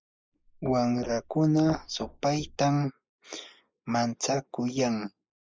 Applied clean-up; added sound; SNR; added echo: neural mask model Resemble Enhance denoiser.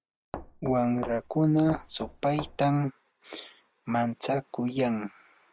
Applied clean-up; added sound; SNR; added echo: none; Knock; 13 dB; none.